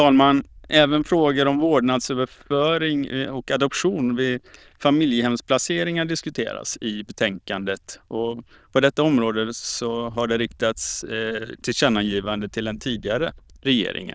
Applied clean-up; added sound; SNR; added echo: neural diffusion model UNIVERSE++.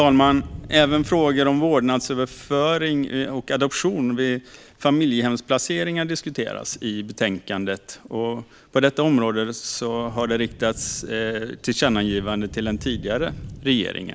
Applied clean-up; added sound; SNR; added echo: none; Thunder / Rain; 19 dB; none.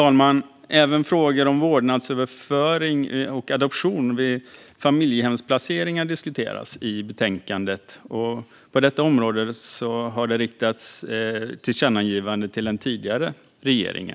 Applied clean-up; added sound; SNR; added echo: none; none; none; none.